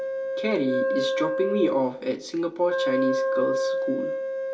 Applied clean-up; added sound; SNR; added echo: none; Wind instrument, woodwind instrument; -1 dB; reverberation time 0.2 s.